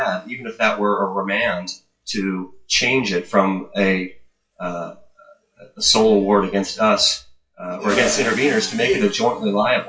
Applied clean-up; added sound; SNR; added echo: classical method WPE with log-MMSE.